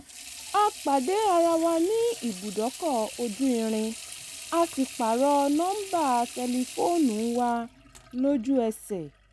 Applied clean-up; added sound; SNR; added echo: none; Sink (filling or washing) / Water tap, faucet; 12 dB; none.